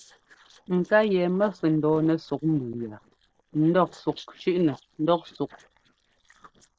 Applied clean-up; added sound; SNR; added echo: neural separator model SepFormer DNS4.